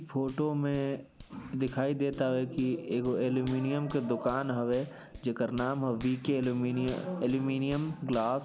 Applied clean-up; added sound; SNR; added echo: none; Hands; 18 dB; none.